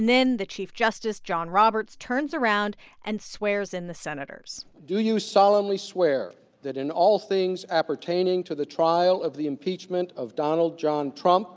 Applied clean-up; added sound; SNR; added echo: none; none; none; none.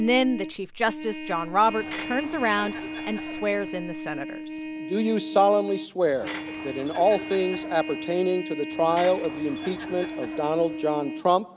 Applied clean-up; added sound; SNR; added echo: none; Door / Chime + Trumpet; 7 dB; none.